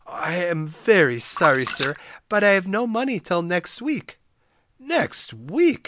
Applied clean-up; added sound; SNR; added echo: none; Splash, splatter; 11 dB; none.